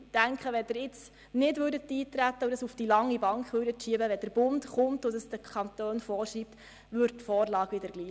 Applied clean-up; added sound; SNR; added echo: none; none; none; none.